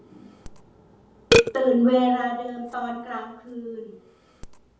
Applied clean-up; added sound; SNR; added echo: none; Burping, eructation; 2 dB; reverberation time 0.8 s.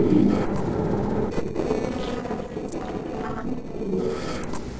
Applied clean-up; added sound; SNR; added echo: neural separator model SepFormer DNS4.